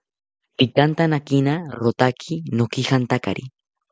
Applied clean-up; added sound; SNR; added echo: none; none; none; none.